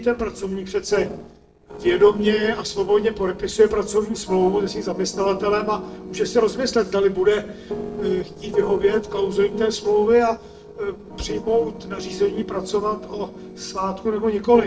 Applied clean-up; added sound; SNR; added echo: neural separator model SepFormer DNS4.